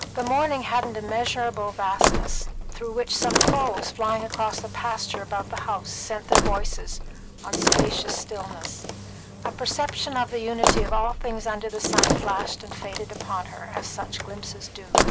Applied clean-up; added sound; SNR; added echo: none; Slam; -2 dB; none.